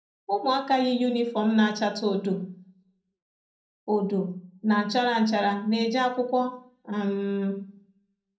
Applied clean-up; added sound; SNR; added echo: none; none; none; reverberation time 0.5 s.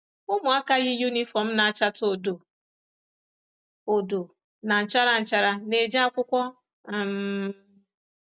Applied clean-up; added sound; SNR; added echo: none; none; none; none.